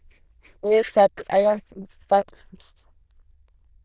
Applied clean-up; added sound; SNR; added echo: neural diffusion model UNIVERSE++.